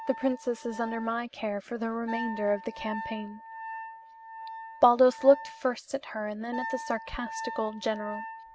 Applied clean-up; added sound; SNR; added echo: none; Wind instrument, woodwind instrument; 12 dB; none.